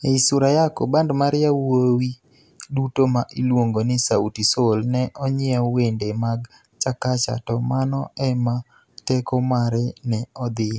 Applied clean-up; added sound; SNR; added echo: none; none; none; none.